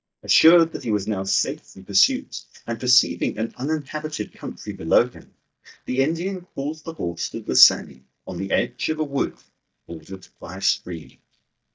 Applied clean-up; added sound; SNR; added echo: neural mask model DeepFilterNet 3.